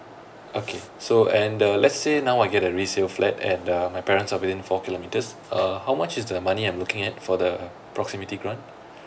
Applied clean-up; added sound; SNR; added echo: none; none; none; none.